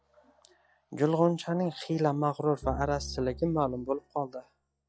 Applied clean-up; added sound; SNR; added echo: classical method log-MMSE.